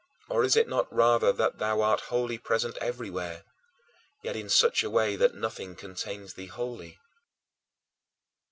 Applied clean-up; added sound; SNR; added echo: none; none; none; none.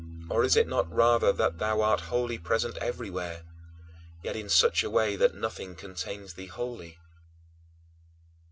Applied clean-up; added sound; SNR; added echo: none; Piano; 15 dB; none.